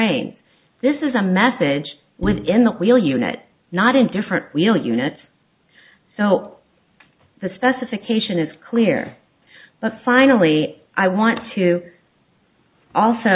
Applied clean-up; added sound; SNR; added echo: none; Bowed string instrument; 12 dB; none.